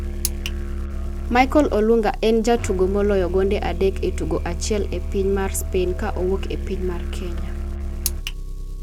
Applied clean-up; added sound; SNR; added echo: none; Engine + Musical instrument; 3 dB; none.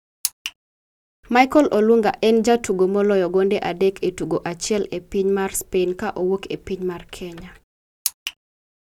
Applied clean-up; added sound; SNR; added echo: none; none; none; none.